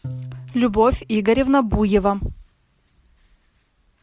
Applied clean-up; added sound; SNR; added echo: none; Bowed string instrument; 18 dB; none.